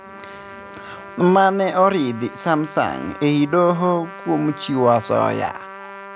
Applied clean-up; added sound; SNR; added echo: none; Trumpet; 17 dB; none.